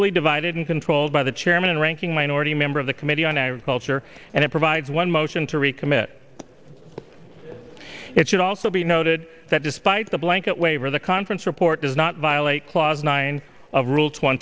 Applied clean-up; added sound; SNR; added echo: neural separator model SepFormer DNS4.